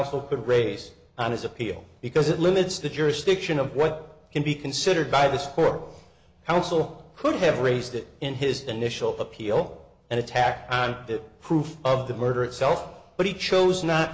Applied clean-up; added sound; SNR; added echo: none; none; none; none.